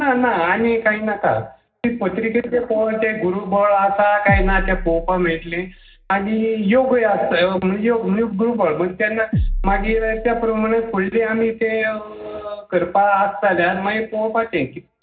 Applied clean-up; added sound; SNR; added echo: none; Bass drum; 6 dB; reverberation time 0.4 s.